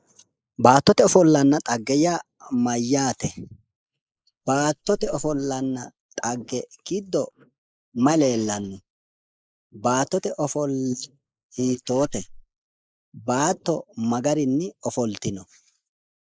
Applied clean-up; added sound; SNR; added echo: neural mask model Resemble Enhance denoiser.